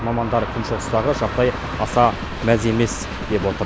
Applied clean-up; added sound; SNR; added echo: none; Train; 6 dB; none.